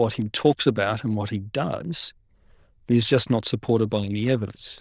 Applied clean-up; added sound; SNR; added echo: neural diffusion model UNIVERSE++.